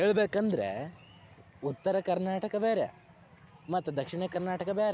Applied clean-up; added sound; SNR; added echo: none; none; none; none.